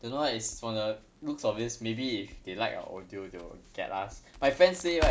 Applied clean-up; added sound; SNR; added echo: none; Crackle; 10 dB; none.